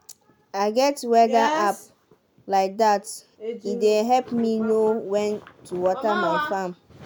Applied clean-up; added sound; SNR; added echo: none; none; none; none.